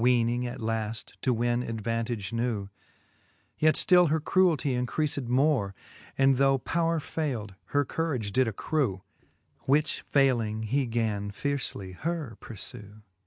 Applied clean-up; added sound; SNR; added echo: none; none; none; none.